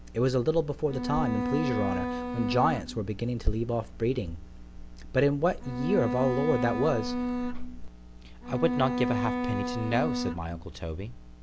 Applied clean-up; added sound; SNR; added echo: none; Bowed string instrument; 2 dB; none.